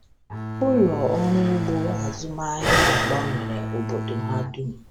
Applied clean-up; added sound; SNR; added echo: none; Bowed string instrument + Breathing; 2 dB; none.